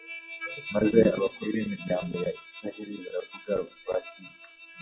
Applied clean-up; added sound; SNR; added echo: classical method WPE with log-MMSE.